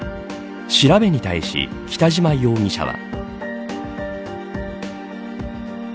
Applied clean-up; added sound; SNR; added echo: none; none; none; none.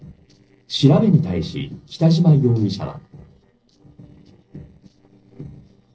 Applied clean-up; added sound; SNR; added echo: neural separator model SepFormer DNS4.